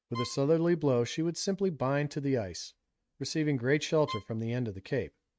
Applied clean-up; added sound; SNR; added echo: neural mask model RNNoise.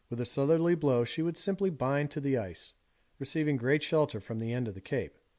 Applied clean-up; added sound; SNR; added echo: none; none; none; none.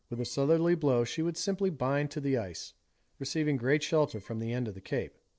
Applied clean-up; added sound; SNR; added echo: neural separator model SepFormer DNS4.